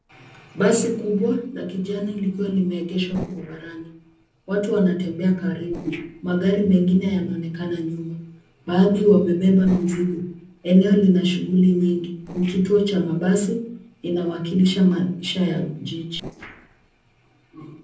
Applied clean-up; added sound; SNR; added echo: neural separator model SepFormer DNS4.